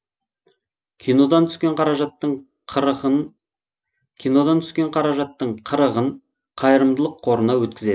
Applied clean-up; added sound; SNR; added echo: none; none; none; none.